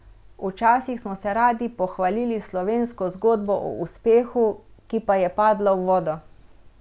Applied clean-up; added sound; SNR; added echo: none; none; none; none.